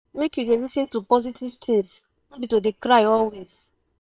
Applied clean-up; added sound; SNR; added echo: neural separator model SepFormer WHAM!.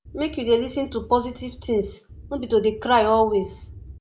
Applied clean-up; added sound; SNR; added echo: none; Wind; 17 dB; none.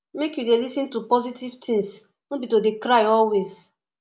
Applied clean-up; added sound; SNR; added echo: none; none; none; none.